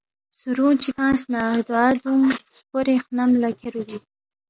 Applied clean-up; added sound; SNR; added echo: none; none; none; none.